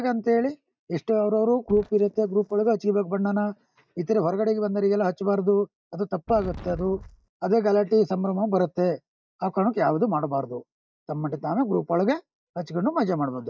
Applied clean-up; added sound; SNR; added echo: neural mask model DeepFilterNet 3.